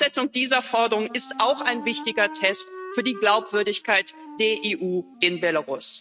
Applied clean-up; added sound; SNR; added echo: neural mask model RNNoise.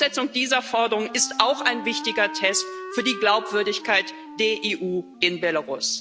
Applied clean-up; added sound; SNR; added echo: none; Wind instrument, woodwind instrument; 13 dB; none.